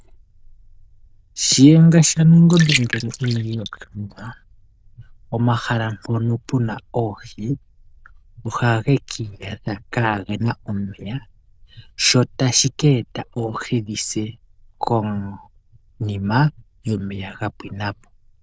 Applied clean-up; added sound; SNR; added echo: neural diffusion model UNIVERSE++.